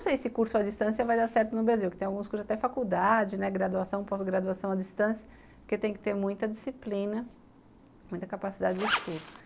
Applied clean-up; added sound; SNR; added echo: none; Zipper (clothing); 3 dB; none.